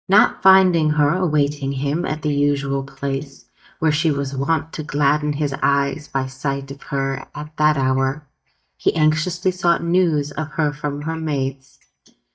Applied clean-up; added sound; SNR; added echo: neural mask model DeepFilterNet 3.